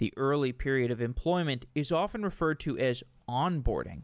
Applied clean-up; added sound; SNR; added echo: none; none; none; none.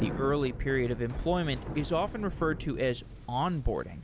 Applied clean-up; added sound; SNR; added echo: none; Bicycle; 9 dB; none.